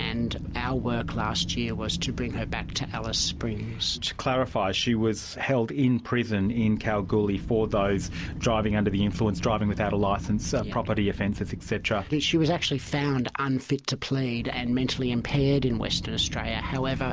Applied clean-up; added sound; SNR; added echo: none; Wind; 9 dB; none.